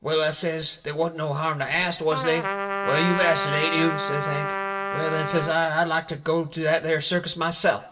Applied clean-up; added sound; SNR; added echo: none; Trumpet; 3 dB; reverberation time 0.7 s.